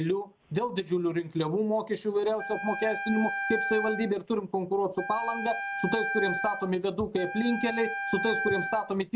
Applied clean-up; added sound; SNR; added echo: none; Wind instrument, woodwind instrument; 5 dB; none.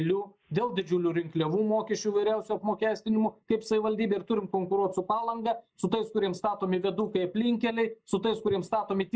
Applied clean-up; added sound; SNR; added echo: neural mask model Resemble Enhance denoiser.